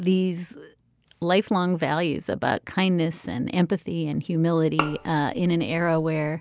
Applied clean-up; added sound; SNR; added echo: none; Bowed string instrument; 10 dB; none.